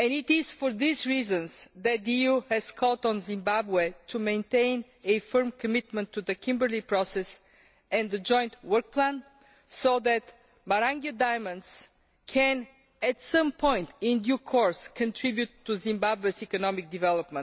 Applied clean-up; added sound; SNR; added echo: none; none; none; none.